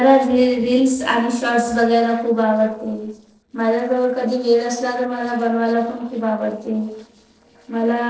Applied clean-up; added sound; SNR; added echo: neural separator model SepFormer DNS4.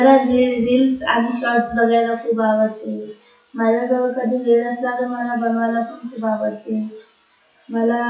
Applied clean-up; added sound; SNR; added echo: classical method WPE with log-MMSE.